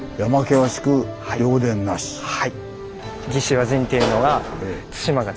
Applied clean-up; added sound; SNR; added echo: none; Sliding door / Slam; 12 dB; none.